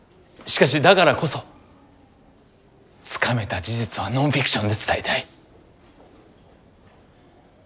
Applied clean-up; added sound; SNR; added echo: none; none; none; none.